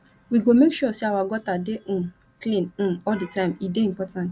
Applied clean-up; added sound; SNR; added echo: none; none; none; none.